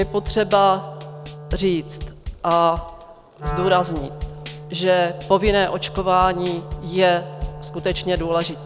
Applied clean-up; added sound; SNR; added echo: none; Wind instrument, woodwind instrument + Drum / Drum kit; 10 dB; none.